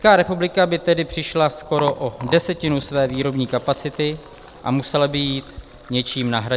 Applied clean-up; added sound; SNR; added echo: none; Liquid; 18 dB; none.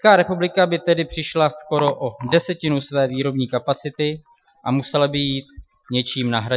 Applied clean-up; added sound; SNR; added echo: classical method Wiener filter.